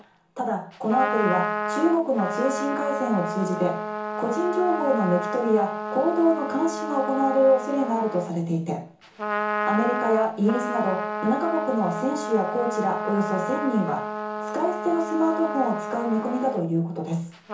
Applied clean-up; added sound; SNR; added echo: none; Trumpet; 5 dB; reverberation time 0.7 s.